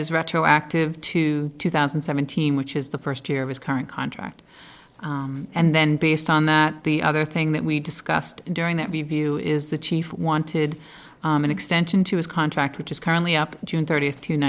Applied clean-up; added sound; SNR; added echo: neural separator model SepFormer DNS4.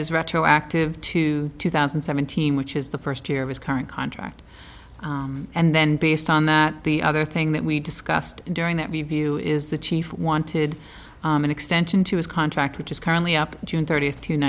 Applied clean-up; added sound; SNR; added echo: none; none; none; none.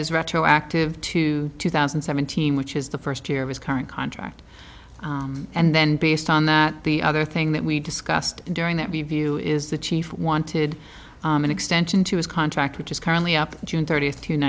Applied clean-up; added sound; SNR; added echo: none; Whoosh, swoosh, swish; 17 dB; none.